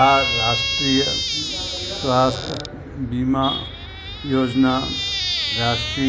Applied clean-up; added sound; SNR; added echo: none; Squeak; 4 dB; none.